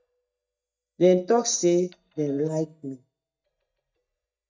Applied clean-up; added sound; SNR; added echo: neural mask model DeepFilterNet 3.